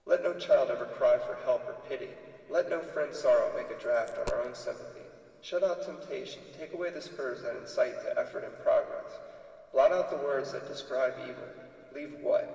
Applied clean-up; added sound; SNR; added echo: none; Coin (dropping); 15 dB; reverberation time 2.6 s.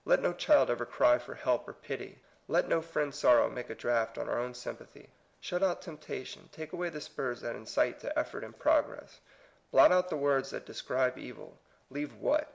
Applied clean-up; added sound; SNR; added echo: none; none; none; none.